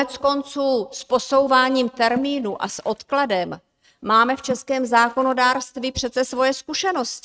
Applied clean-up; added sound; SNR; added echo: neural mask model RNNoise.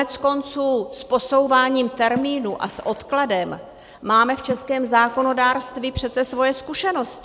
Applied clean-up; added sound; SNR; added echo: none; Water / Splash, splatter; 18 dB; none.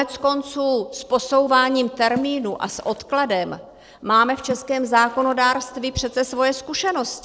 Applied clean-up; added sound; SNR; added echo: neural separator model SepFormer DNS4.